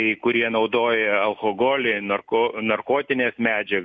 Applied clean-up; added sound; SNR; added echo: none; none; none; none.